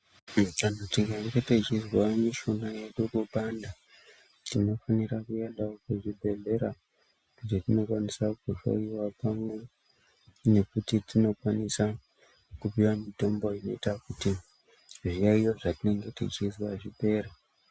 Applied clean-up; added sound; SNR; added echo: none; none; none; none.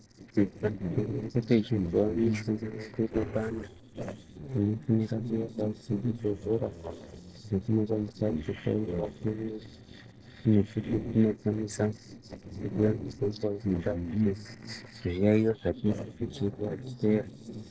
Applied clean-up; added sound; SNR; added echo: neural separator model SepFormer DNS4.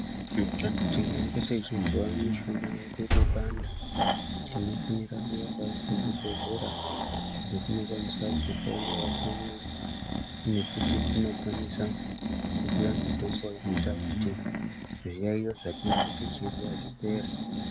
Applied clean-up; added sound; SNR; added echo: none; Breathing + Liquid; -4 dB; none.